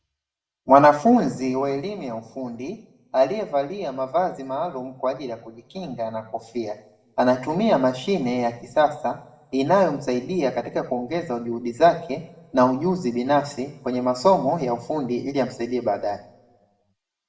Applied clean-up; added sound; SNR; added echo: none; none; none; reverberation time 0.7 s.